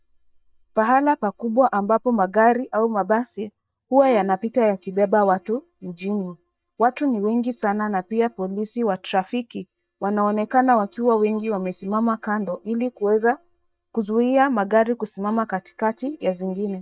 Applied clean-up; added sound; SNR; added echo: neural mask model DeepFilterNet 3.